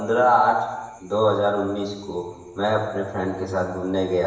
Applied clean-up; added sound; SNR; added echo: none; none; none; reverberation time 1.0 s.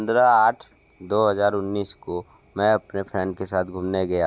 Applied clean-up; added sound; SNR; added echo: none; none; none; none.